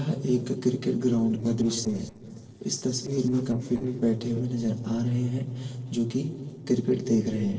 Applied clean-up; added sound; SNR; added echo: neural separator model SepFormer DNS4.